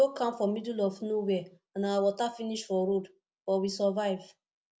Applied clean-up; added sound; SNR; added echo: none; none; none; none.